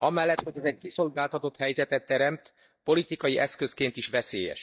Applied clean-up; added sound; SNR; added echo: neural mask model DeepFilterNet 3.